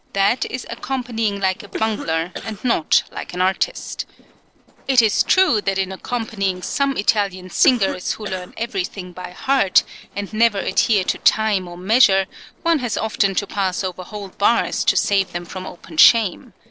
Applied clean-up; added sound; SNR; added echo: neural separator model SepFormer DNS4.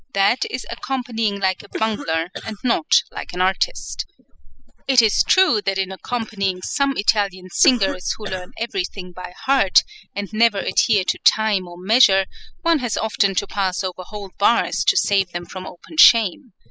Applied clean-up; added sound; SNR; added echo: classical method spectral subtraction.